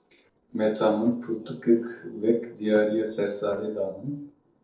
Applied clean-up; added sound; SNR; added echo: neural separator model SepFormer DNS4.